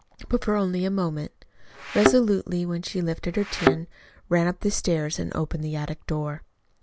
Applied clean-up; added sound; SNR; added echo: none; Thump, thud; 0 dB; none.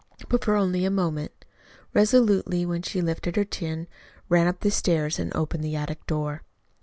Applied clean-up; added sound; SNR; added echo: none; none; none; none.